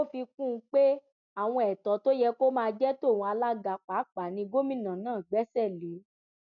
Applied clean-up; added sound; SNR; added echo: none; none; none; none.